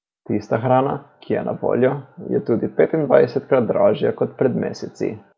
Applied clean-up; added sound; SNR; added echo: none; none; none; none.